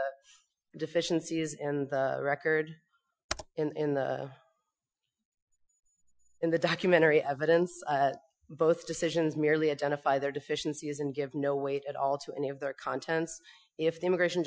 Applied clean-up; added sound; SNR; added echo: classical method Wiener filter.